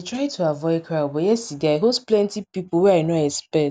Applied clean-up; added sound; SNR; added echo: none; none; none; none.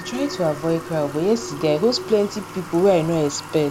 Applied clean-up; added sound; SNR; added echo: none; Alarm + Water tap, faucet / Water; 13 dB; none.